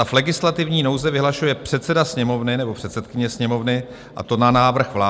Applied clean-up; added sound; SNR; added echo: none; none; none; none.